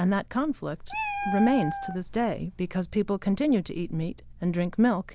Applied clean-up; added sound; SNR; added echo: none; Meow; 8 dB; none.